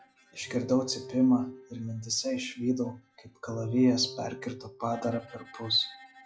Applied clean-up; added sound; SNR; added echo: classical method log-MMSE.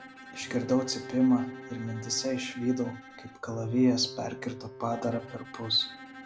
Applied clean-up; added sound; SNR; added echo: none; Bowed string instrument + Bowed string instrument; 14 dB; none.